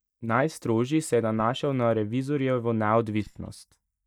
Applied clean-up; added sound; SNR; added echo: neural mask model DeepFilterNet 3.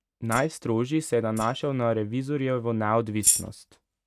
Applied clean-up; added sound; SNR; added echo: neural mask model RNNoise.